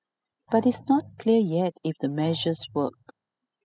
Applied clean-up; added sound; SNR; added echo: classical method spectral subtraction.